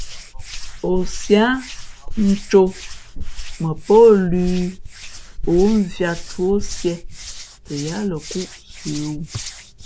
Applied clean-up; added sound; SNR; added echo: none; Hands; 8 dB; none.